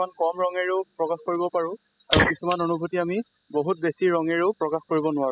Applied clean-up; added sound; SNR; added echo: classical method spectral subtraction.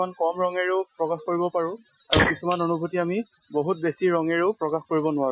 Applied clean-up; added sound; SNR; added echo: classical method Wiener filter.